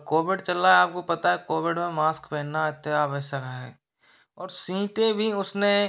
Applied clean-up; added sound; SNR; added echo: none; none; none; none.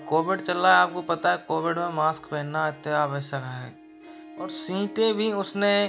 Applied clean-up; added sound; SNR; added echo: none; Harp; 16 dB; none.